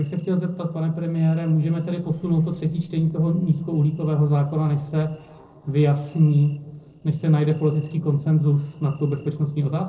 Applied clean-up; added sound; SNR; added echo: neural separator model SepFormer DNS4.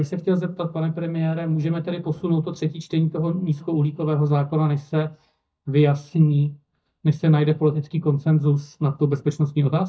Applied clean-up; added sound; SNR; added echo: neural mask model DeepFilterNet 3.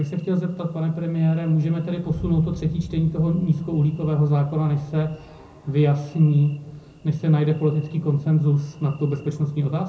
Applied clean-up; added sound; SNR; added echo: none; Thunder; 20 dB; reverberation time 0.4 s.